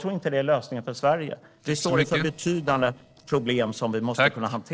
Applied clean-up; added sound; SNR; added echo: neural separator model SepFormer DNS4.